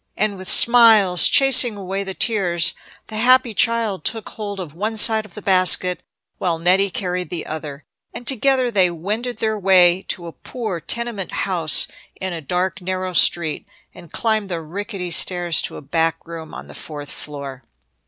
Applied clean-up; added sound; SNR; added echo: none; none; none; none.